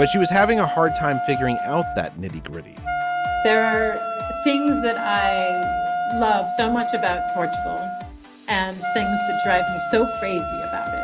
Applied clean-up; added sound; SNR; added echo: none; Wind instrument, woodwind instrument; 2 dB; none.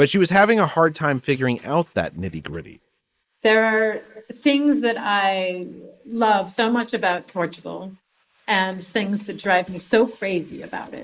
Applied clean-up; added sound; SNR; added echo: neural mask model Resemble Enhance denoiser.